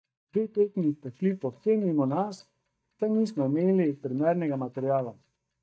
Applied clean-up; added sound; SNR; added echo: neural mask model DeepFilterNet 3.